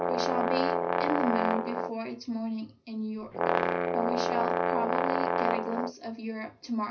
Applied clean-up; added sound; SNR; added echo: none; Brass instrument; -4 dB; reverberation time 0.4 s.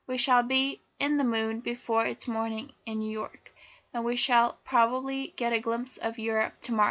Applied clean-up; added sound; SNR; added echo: none; none; none; none.